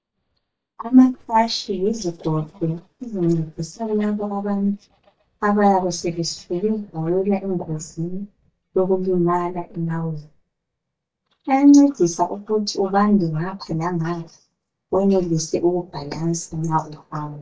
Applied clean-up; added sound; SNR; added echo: neural mask model DeepFilterNet 3.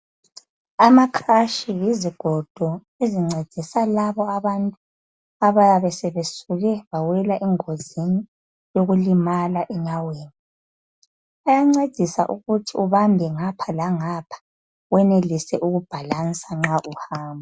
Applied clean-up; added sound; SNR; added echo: none; none; none; none.